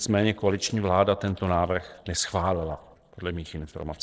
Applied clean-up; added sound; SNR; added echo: neural separator model SepFormer DNS4.